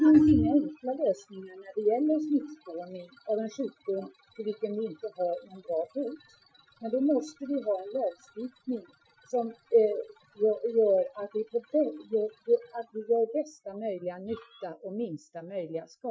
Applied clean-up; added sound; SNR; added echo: classical method Wiener filter.